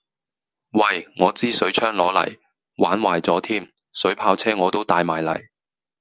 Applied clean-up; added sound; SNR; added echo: none; none; none; none.